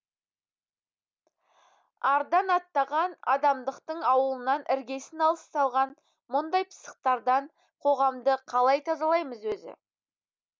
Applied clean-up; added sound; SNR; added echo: none; none; none; none.